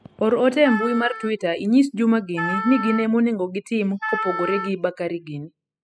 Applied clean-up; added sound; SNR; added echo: classical method spectral subtraction.